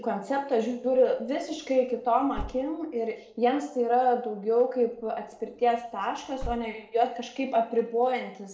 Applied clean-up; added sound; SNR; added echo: neural separator model SepFormer DNS4.